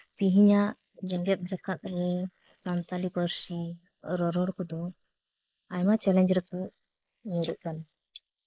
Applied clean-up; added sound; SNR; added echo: neural mask model Resemble Enhance denoiser.